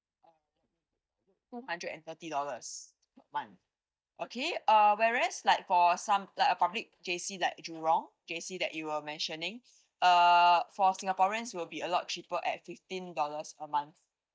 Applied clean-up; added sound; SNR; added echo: neural mask model DeepFilterNet 3.